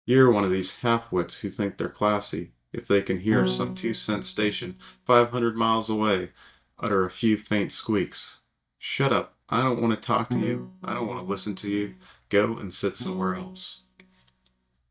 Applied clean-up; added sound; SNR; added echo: neural mask model DeepFilterNet 3.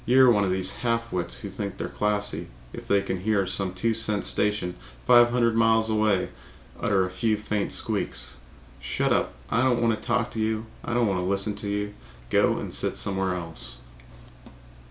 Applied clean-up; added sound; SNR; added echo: none; none; none; none.